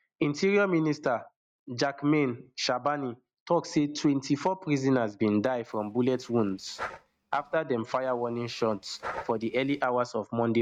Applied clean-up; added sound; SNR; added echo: neural mask model RNNoise.